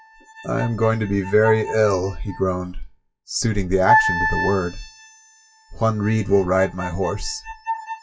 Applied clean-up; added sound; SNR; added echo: classical method WPE with log-MMSE.